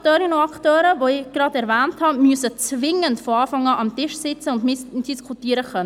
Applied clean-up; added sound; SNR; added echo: none; none; none; none.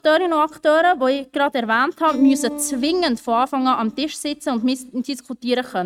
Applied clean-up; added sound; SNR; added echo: neural mask model RNNoise.